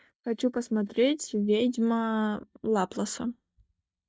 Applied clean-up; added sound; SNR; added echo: neural mask model DeepFilterNet 3.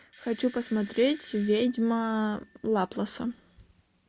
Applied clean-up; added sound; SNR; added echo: none; Bell / Doorbell; 12 dB; none.